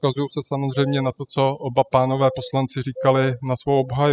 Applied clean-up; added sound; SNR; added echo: classical method spectral subtraction.